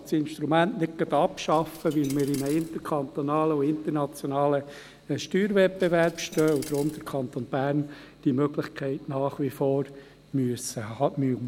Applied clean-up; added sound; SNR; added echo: none; Coin (dropping); 20 dB; none.